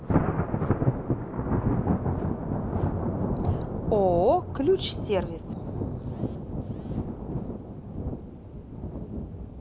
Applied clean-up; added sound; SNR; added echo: none; Thunder; -3 dB; none.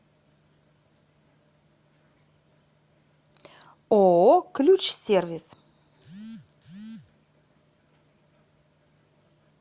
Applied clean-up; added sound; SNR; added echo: none; none; none; none.